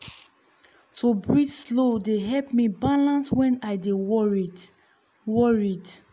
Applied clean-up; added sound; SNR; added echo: none; none; none; none.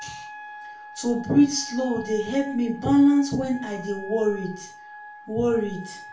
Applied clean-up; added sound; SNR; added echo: none; Wind instrument, woodwind instrument; 16 dB; reverberation time 0.3 s.